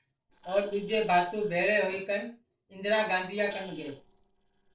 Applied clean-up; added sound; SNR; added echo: neural separator model SepFormer DNS4.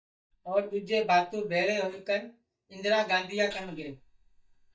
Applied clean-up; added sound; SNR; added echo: neural mask model DeepFilterNet 3.